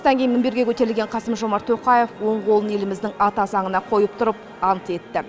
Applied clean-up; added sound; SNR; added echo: none; none; none; none.